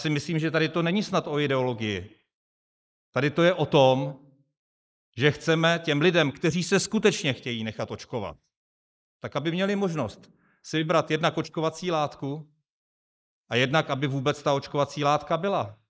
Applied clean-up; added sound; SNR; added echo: neural mask model Resemble Enhance denoiser.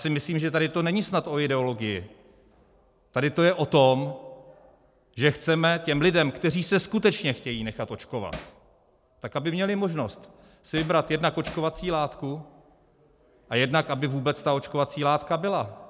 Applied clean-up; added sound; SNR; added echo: none; Hammer; 14 dB; none.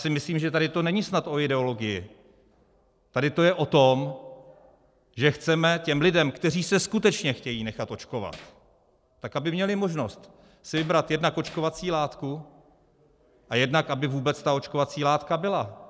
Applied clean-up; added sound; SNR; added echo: neural separator model SepFormer DNS4.